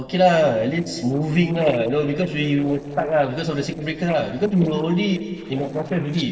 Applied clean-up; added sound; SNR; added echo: neural separator model SepFormer DNS4.